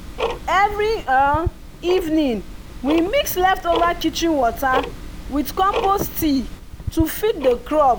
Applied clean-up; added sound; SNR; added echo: none; Tick-tock; 9 dB; none.